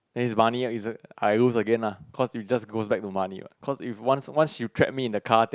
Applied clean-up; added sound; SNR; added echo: none; none; none; none.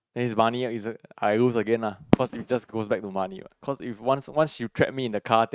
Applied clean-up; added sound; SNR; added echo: neural mask model RNNoise.